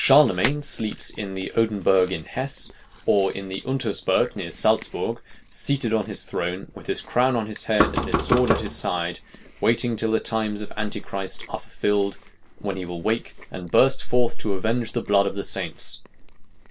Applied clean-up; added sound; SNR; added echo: none; Chewing, mastication + Knock; 3 dB; none.